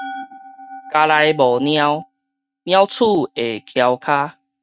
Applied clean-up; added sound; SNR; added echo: neural mask model RNNoise.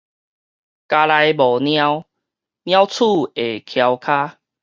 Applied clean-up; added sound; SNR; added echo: none; none; none; none.